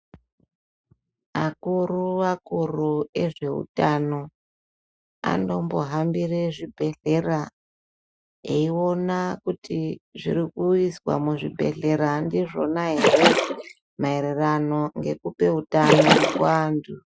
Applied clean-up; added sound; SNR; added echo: classical method Wiener filter.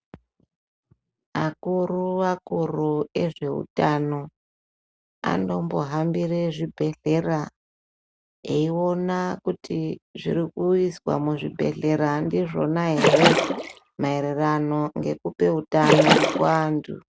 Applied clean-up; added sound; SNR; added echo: none; Splash, splatter; -4 dB; none.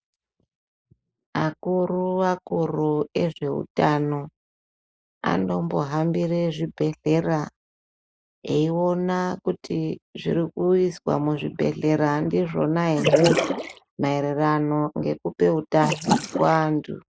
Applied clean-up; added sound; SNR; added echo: neural mask model Resemble Enhance denoiser.